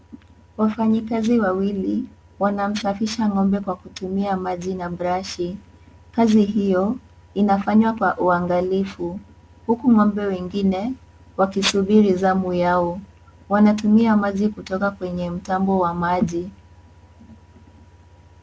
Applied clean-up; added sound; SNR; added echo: none; none; none; none.